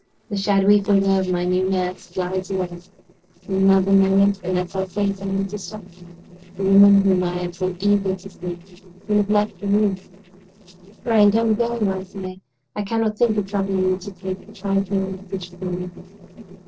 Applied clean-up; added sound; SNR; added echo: neural separator model SepFormer DNS4.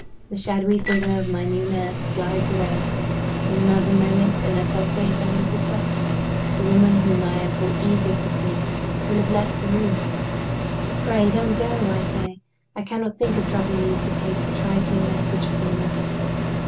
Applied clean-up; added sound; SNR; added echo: none; Microwave oven; -1 dB; none.